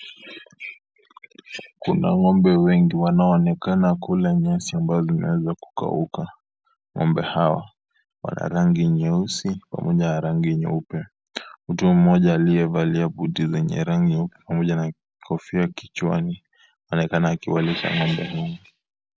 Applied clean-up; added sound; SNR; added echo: none; none; none; none.